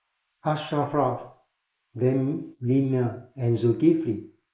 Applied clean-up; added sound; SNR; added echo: neural mask model Resemble Enhance denoiser.